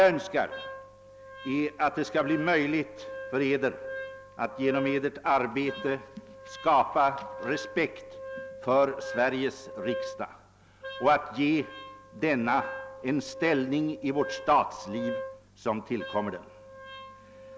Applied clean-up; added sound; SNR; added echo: none; Wind instrument, woodwind instrument; 12 dB; none.